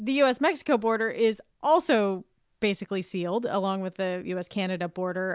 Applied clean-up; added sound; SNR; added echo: none; none; none; none.